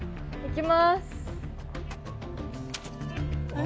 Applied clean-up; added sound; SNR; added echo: none; none; none; none.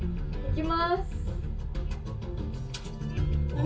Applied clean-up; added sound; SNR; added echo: none; none; none; reverberation time 0.2 s.